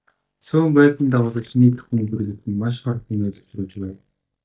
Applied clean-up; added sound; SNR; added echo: neural mask model DeepFilterNet 3.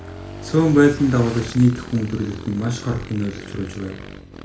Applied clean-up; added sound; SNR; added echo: none; Motorcycle / Engine; 14 dB; reverberation time 0.4 s.